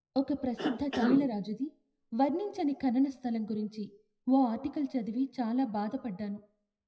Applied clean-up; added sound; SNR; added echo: classical method WPE with log-MMSE.